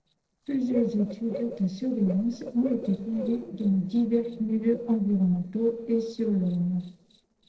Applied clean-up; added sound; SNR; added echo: neural separator model SepFormer DNS4.